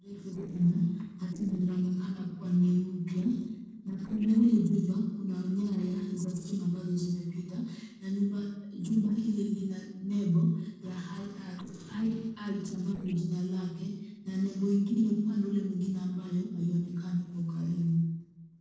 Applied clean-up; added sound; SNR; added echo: neural separator model SepFormer DNS4.